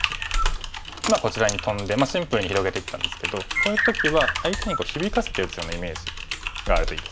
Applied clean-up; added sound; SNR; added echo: none; Bird + Typing; 1 dB; none.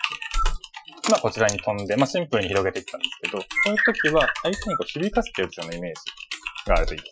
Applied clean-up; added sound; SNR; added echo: classical method Wiener filter.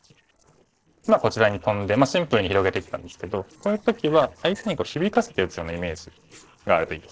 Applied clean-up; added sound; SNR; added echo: neural separator model SepFormer DNS4.